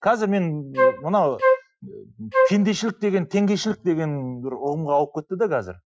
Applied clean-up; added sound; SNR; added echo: classical method Wiener filter.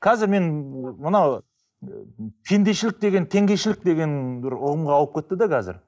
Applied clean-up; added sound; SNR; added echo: neural mask model Resemble Enhance denoiser.